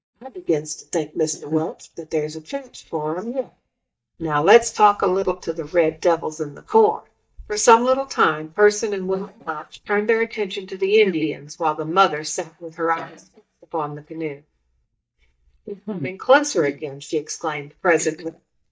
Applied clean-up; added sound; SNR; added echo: neural mask model DeepFilterNet 3.